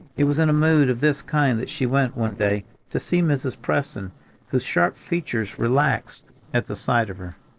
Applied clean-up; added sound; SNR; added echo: neural separator model SepFormer DNS4.